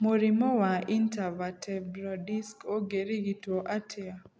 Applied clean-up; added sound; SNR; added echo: none; none; none; none.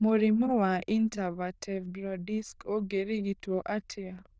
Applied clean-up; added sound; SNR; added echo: neural diffusion model UNIVERSE++.